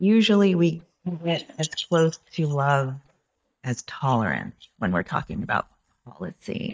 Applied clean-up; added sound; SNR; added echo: neural mask model DeepFilterNet 3.